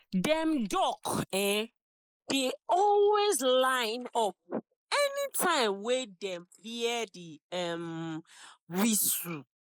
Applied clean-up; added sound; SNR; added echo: neural mask model Resemble Enhance denoiser.